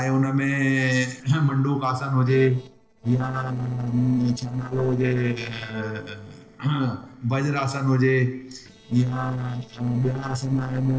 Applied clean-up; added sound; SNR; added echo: neural separator model SepFormer DNS4.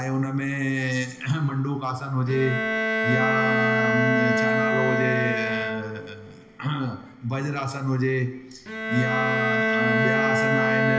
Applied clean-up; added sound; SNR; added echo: none; Bowed string instrument; -1 dB; reverberation time 1.4 s.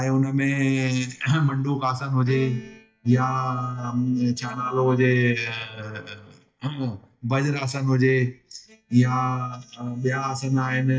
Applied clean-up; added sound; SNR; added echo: neural mask model DeepFilterNet 3.